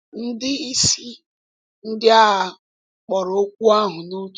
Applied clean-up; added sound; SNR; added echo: none; none; none; none.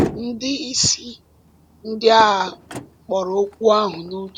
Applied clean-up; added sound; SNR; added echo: none; Motor vehicle (road); 11 dB; none.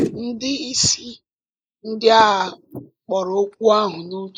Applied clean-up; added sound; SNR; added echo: neural mask model Resemble Enhance denoiser.